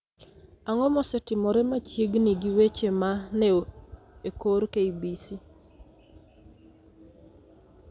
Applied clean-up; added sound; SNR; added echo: none; none; none; none.